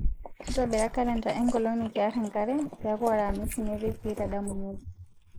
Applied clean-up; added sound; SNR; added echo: neural mask model Resemble Enhance denoiser.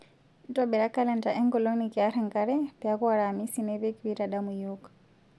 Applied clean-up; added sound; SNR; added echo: none; none; none; none.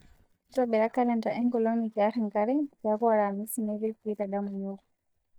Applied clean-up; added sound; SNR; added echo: neural mask model DeepFilterNet 3.